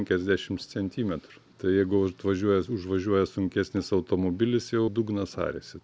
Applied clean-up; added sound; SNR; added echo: none; none; none; none.